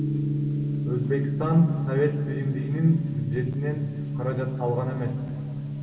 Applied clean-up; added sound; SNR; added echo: none; Gong; 1 dB; reverberation time 2.0 s.